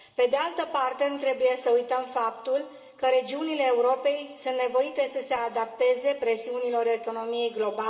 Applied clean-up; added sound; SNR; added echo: none; none; none; reverberation time 1.6 s.